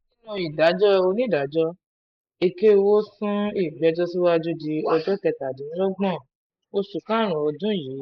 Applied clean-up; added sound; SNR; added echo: neural mask model Resemble Enhance denoiser.